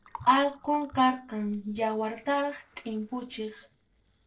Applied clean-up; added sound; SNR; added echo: neural separator model SepFormer DNS4.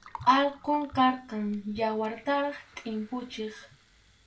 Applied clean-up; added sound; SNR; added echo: none; Gurgling; 20 dB; reverberation time 0.2 s.